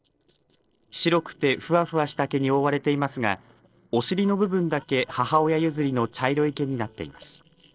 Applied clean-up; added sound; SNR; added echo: neural separator model SepFormer DNS4.